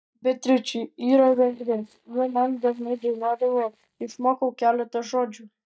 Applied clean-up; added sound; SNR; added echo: neural mask model DeepFilterNet 3.